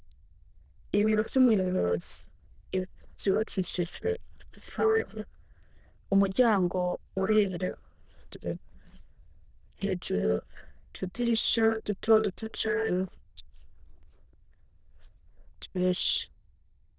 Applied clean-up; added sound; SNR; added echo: neural diffusion model UNIVERSE++.